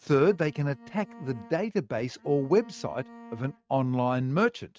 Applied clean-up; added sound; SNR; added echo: neural mask model RNNoise.